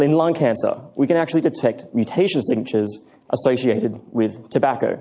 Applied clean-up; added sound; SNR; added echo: none; none; none; none.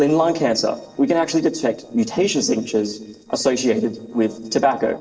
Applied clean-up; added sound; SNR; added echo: neural separator model SepFormer DNS4.